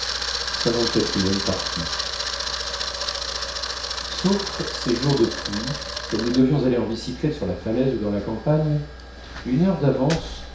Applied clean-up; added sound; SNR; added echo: none; Camera; 6 dB; reverberation time 0.6 s.